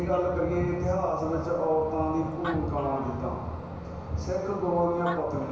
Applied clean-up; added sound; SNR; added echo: none; Animal; 18 dB; reverberation time 1.0 s.